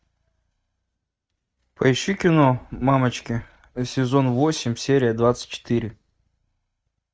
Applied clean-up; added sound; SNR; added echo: neural mask model RNNoise.